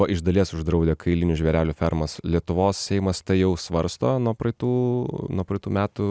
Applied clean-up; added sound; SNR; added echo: none; none; none; none.